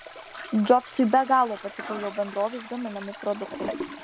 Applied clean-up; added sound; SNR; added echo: none; Toilet flush; 12 dB; none.